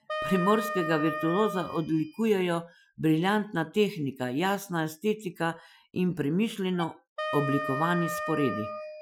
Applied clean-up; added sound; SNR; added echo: classical method Wiener filter.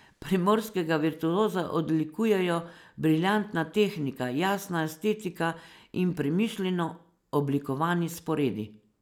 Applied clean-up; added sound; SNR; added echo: none; none; none; none.